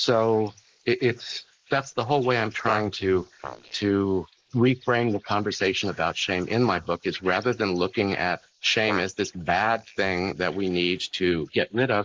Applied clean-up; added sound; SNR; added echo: neural mask model Resemble Enhance denoiser.